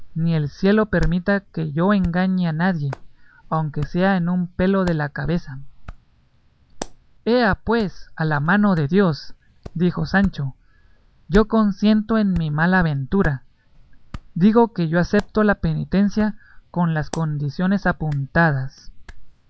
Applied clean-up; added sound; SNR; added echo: none; Hands; 17 dB; none.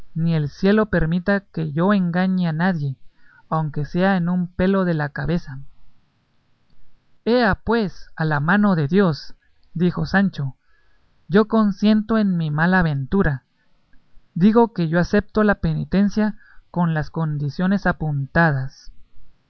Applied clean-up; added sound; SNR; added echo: none; none; none; none.